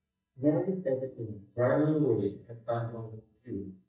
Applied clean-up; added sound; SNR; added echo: neural mask model DeepFilterNet 3.